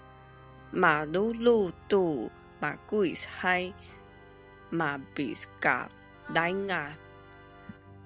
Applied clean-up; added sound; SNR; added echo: none; Wind instrument, woodwind instrument + Organ; 20 dB; none.